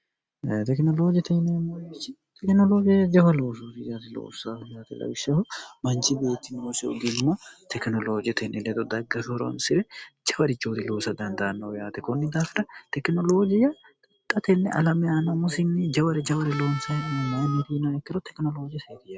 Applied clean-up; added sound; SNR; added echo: none; Harmonica; 12 dB; none.